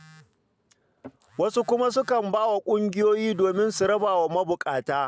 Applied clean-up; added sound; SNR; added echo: none; none; none; none.